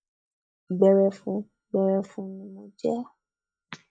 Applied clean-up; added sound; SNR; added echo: neural mask model DeepFilterNet 3.